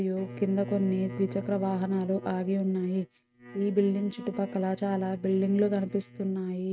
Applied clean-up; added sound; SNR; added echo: neural mask model RNNoise.